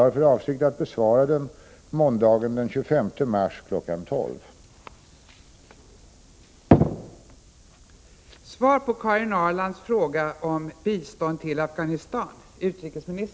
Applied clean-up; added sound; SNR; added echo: none; none; none; none.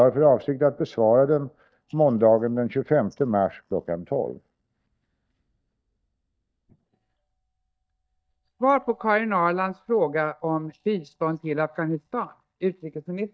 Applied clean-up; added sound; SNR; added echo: neural mask model DeepFilterNet 3.